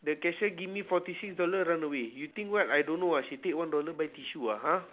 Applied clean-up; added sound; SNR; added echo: none; none; none; none.